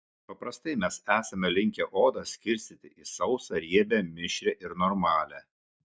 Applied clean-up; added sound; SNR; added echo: none; none; none; none.